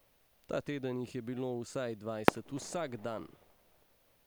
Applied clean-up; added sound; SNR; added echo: none; Fireworks; 1 dB; none.